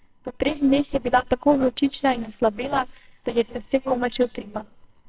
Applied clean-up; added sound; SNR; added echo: neural separator model SepFormer WHAMR!.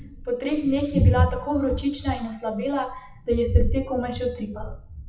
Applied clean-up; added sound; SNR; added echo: classical method WPE with log-MMSE.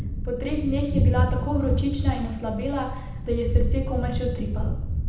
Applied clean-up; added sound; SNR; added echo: none; Thunder; -4 dB; reverberation time 0.8 s.